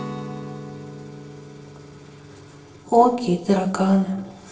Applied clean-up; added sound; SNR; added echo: neural separator model SepFormer DNS4.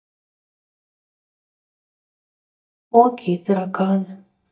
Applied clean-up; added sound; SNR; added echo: neural mask model DeepFilterNet 3.